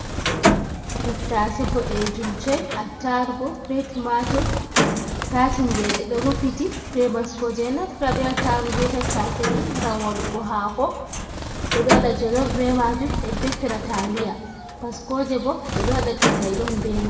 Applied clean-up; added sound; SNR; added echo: none; Bird; 1 dB; reverberation time 1.3 s.